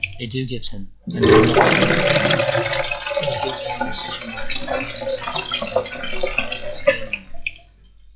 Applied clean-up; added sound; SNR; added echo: classical method log-MMSE.